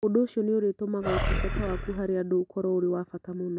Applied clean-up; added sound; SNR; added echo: none; Animal; 1 dB; none.